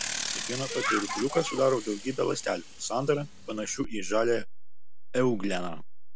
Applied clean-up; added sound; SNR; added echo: none; Bicycle; 4 dB; none.